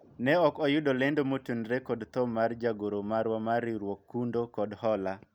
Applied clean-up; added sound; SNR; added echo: none; none; none; none.